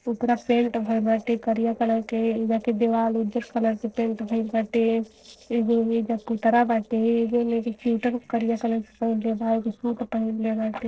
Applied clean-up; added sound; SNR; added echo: neural separator model SepFormer DNS4.